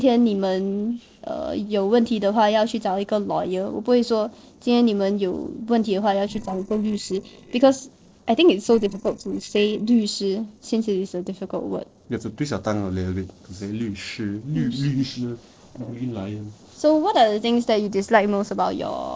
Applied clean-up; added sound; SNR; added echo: neural separator model SepFormer DNS4.